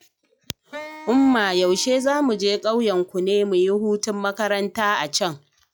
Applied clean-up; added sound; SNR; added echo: classical method log-MMSE.